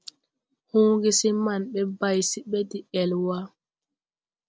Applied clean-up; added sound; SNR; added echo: none; none; none; none.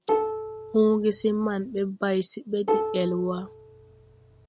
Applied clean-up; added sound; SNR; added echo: none; Plucked string instrument; 4 dB; none.